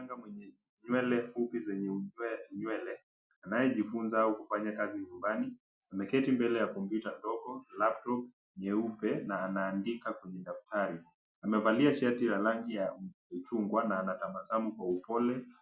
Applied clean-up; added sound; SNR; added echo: none; none; none; none.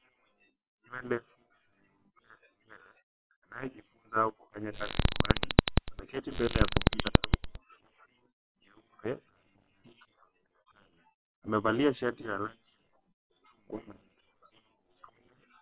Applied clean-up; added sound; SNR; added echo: neural separator model SepFormer WHAM!.